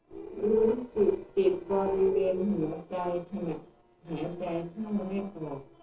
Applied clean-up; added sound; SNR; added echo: neural separator model SepFormer DNS4.